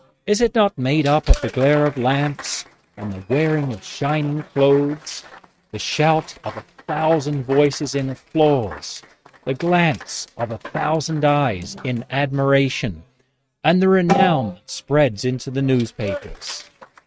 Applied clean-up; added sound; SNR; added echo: neural mask model RNNoise.